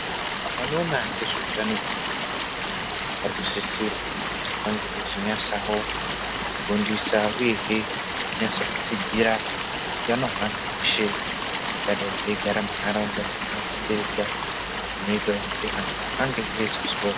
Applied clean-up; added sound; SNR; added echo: none; Stream; -1 dB; none.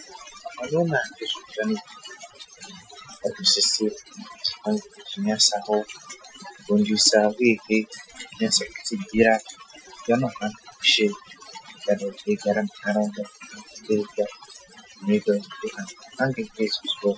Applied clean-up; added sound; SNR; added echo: classical method Wiener filter.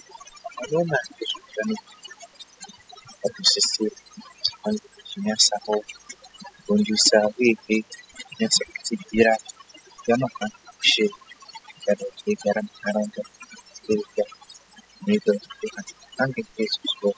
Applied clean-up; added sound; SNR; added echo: classical method spectral subtraction.